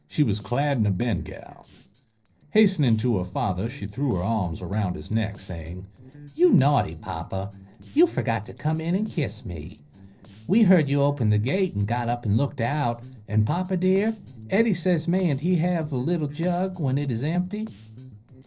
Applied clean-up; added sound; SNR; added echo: neural separator model SepFormer DNS4.